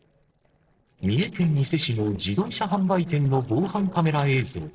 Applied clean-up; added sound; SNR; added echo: neural separator model SepFormer DNS4.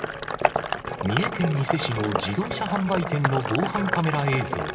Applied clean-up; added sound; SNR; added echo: none; Sink (filling or washing); 2 dB; reverberation time 1.7 s.